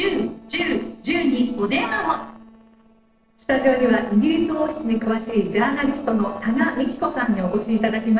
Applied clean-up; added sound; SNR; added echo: neural separator model SepFormer DNS4.